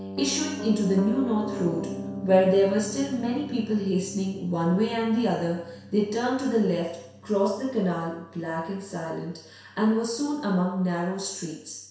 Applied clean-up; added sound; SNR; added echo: none; Piano; 12 dB; reverberation time 0.7 s.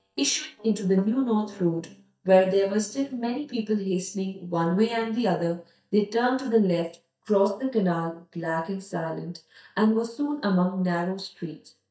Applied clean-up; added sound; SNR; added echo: neural mask model DeepFilterNet 3.